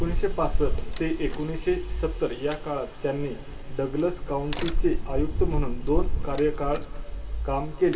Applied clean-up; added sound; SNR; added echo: none; Crack; -1 dB; reverberation time 2.7 s.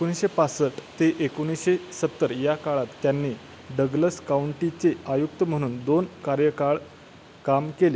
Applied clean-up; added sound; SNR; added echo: none; none; none; none.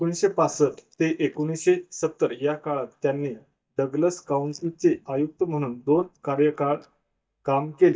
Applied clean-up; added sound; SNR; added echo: neural mask model DeepFilterNet 3.